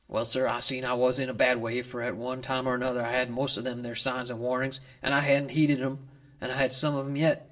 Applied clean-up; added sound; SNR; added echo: none; none; none; reverberation time 0.4 s.